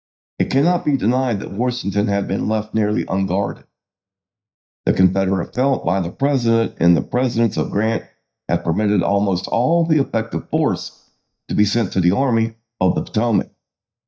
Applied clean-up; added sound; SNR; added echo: neural mask model DeepFilterNet 3.